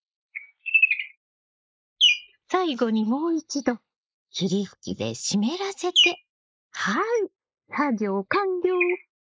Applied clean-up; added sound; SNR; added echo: neural mask model Resemble Enhance denoiser.